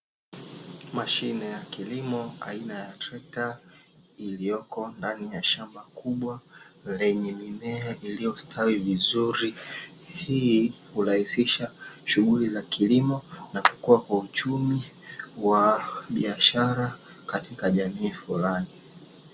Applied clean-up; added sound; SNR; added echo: none; Clapping; 4 dB; none.